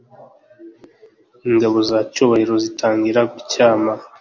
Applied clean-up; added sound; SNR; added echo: none; none; none; none.